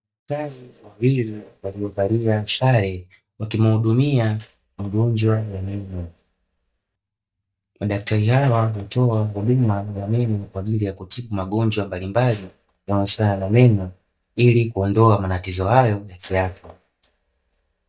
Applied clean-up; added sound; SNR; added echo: neural mask model DeepFilterNet 3.